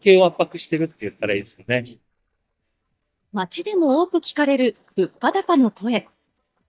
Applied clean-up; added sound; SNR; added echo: neural mask model DeepFilterNet 3.